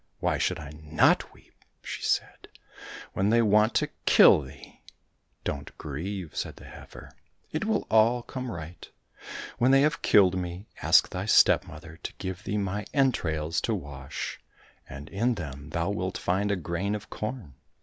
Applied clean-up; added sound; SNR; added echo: none; none; none; none.